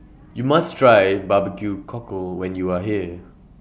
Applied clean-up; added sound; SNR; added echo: none; none; none; none.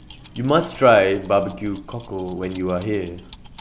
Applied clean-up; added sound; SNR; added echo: none; Keys jangling; 7 dB; none.